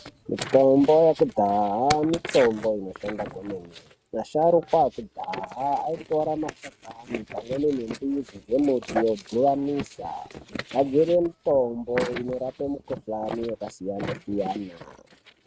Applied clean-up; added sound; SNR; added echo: neural mask model RNNoise.